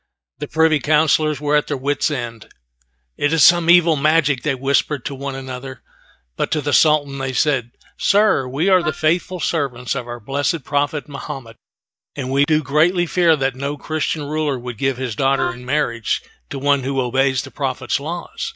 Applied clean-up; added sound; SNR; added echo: neural mask model DeepFilterNet 3.